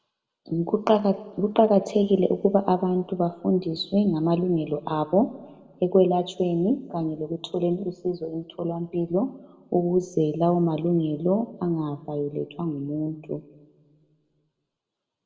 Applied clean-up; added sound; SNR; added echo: none; none; none; reverberation time 0.9 s.